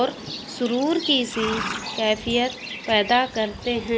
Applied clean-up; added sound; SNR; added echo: none; Livestock, farm animals, working animals; 10 dB; none.